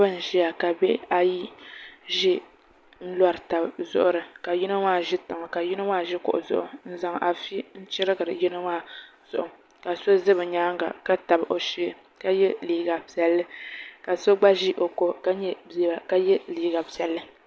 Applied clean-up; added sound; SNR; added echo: none; none; none; none.